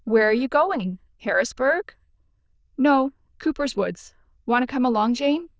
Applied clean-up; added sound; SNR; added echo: neural diffusion model UNIVERSE++.